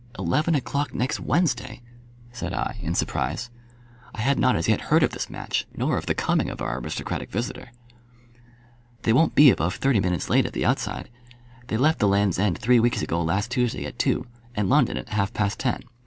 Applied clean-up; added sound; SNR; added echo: none; none; none; none.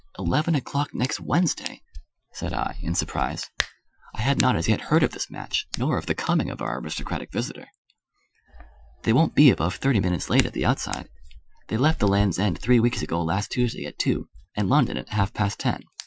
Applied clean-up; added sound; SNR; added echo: classical method Wiener filter.